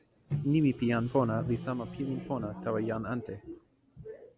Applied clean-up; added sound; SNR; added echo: none; Microwave oven; 12 dB; none.